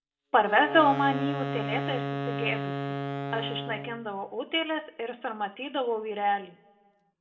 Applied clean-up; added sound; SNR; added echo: none; Wind instrument, woodwind instrument; 6 dB; reverberation time 0.8 s.